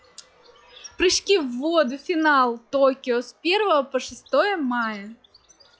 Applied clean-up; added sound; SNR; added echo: classical method log-MMSE.